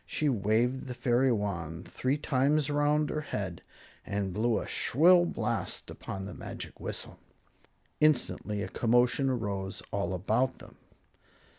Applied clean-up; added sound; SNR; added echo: none; none; none; none.